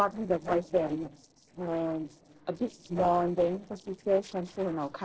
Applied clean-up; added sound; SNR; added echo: neural separator model SepFormer DNS4.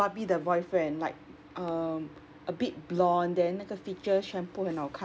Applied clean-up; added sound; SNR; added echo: none; none; none; none.